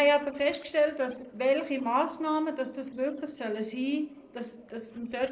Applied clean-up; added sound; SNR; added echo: neural separator model SepFormer DNS4.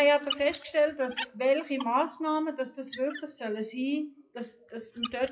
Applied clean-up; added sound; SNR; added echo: classical method WPE with log-MMSE.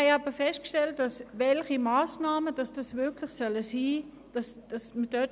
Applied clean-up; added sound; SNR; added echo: none; none; none; none.